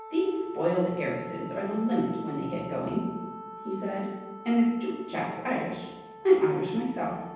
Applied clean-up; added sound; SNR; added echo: none; Wind instrument, woodwind instrument; 15 dB; reverberation time 1.1 s.